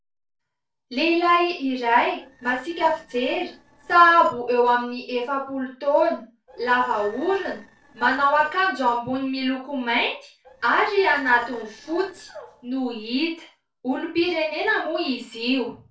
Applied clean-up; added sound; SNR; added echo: neural separator model SepFormer DNS4.